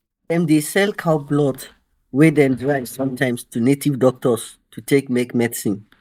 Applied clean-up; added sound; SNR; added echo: neural mask model DeepFilterNet 3.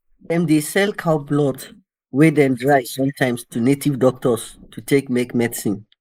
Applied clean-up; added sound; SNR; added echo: neural mask model Resemble Enhance denoiser.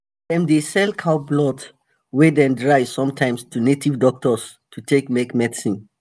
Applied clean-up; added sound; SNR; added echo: none; none; none; none.